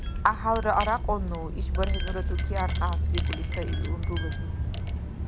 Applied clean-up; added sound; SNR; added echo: none; Wind chime; -3 dB; none.